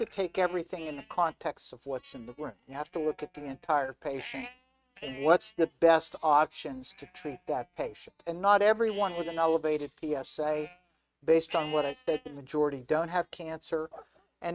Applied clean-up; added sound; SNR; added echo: neural mask model RNNoise.